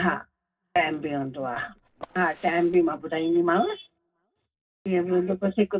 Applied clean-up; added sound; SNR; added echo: neural separator model SepFormer DNS4.